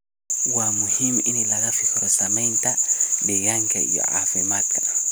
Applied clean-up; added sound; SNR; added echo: none; none; none; none.